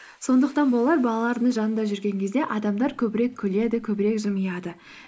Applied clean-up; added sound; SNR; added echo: neural mask model Resemble Enhance denoiser.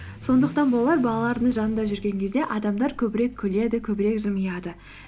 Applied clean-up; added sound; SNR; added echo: none; Accelerating, revving, vroom / Vehicle; 17 dB; none.